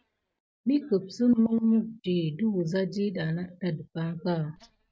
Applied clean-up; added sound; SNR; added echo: neural mask model DeepFilterNet 3.